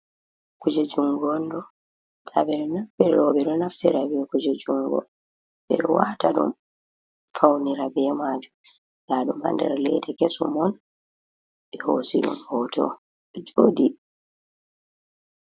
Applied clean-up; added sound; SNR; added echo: none; none; none; none.